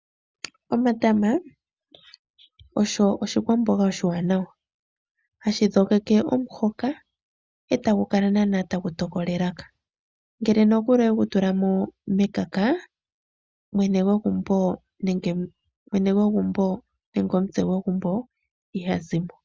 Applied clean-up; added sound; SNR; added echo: none; none; none; none.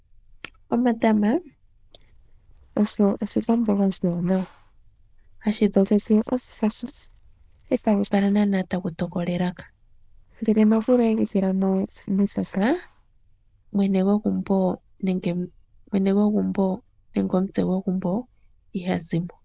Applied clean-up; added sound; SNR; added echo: neural diffusion model UNIVERSE++.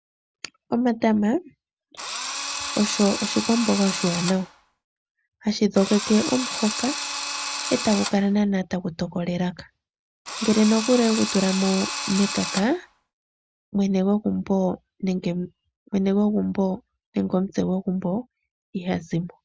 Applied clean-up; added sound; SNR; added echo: none; Drill; 6 dB; none.